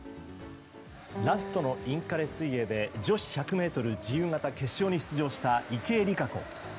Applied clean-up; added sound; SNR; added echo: none; Guitar; 13 dB; none.